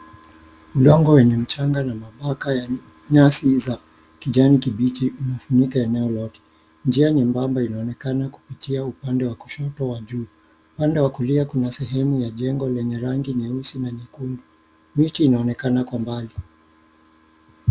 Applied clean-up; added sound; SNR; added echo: none; none; none; none.